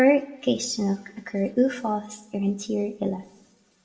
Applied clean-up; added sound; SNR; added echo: none; none; none; reverberation time 0.8 s.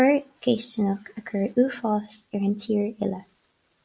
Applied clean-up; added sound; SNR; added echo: none; none; none; none.